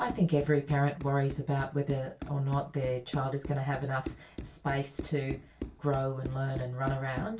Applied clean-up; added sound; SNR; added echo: none; Run; 12 dB; reverberation time 0.2 s.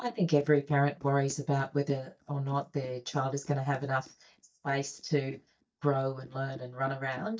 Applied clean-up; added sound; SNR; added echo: neural mask model DeepFilterNet 3.